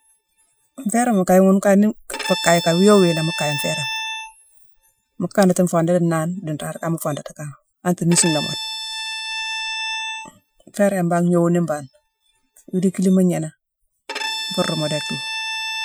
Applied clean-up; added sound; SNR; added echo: classical method Wiener filter.